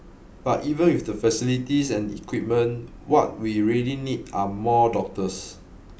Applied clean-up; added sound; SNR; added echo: none; none; none; none.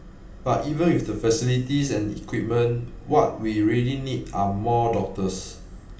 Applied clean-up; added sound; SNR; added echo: none; none; none; reverberation time 0.8 s.